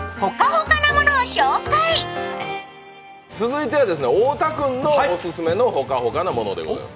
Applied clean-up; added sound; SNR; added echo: none; none; none; none.